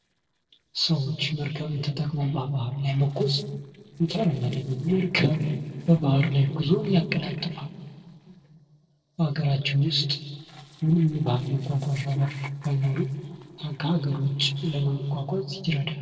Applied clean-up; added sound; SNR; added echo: neural separator model SepFormer DNS4.